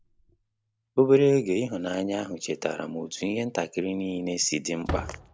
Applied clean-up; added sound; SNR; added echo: none; Slam; 16 dB; none.